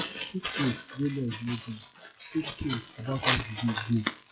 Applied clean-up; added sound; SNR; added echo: classical method WPE with log-MMSE.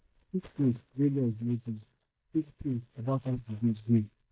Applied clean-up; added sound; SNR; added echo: neural mask model DeepFilterNet 3.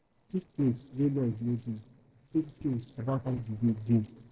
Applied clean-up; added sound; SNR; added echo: neural separator model SepFormer DNS4.